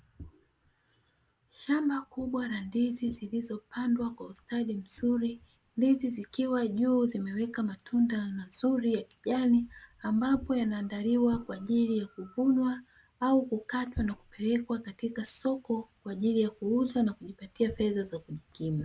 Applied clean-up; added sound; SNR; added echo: none; none; none; none.